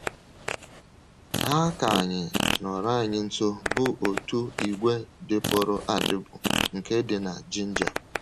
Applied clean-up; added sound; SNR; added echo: none; Fart; 4 dB; none.